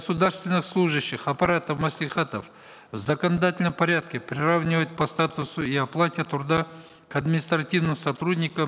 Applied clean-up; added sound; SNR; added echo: none; none; none; none.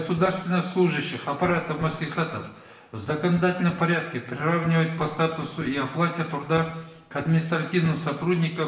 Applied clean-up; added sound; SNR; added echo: none; none; none; reverberation time 0.8 s.